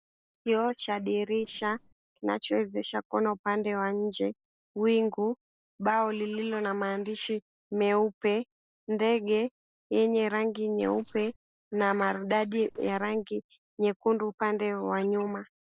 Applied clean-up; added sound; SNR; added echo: neural separator model SepFormer DNS4.